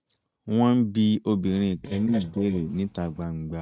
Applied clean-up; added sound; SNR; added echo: neural mask model DeepFilterNet 3.